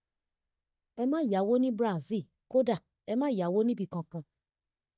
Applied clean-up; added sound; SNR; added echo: neural mask model DeepFilterNet 3.